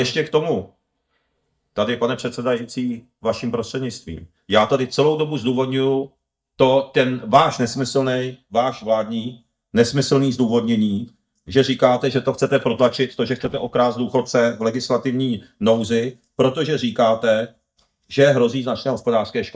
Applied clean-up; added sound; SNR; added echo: neural mask model DeepFilterNet 3.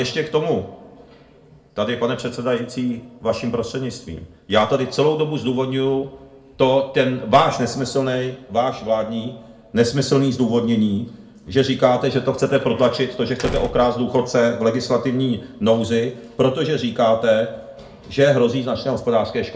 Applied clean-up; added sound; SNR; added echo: none; Squeak / Slam / Wood; 13 dB; reverberation time 0.4 s.